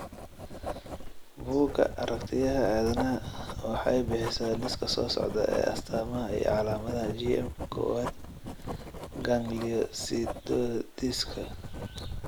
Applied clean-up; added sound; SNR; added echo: none; Writing; 7 dB; none.